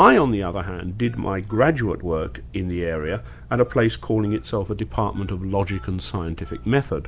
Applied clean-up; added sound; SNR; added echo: none; Telephone; 16 dB; none.